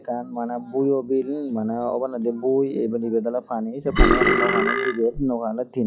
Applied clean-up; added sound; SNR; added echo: classical method log-MMSE.